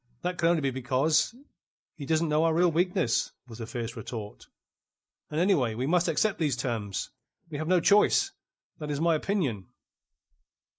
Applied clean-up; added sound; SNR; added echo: neural mask model Resemble Enhance denoiser.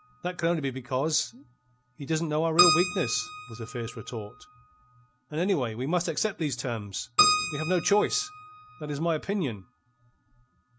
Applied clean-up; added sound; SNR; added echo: none; Keyboard (musical); 4 dB; none.